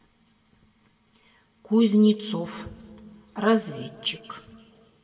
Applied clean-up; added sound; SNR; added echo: none; none; none; reverberation time 2.8 s.